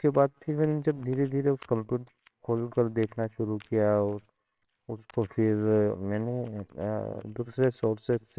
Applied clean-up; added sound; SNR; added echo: neural separator model SepFormer WHAMR!.